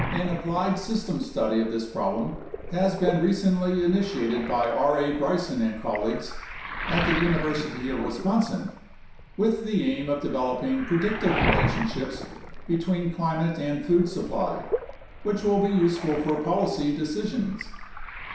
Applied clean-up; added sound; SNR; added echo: none; Waves, surf; 8 dB; reverberation time 0.7 s.